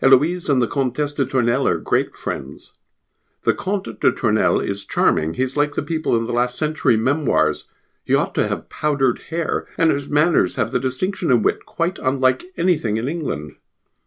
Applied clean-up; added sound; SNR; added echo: none; none; none; none.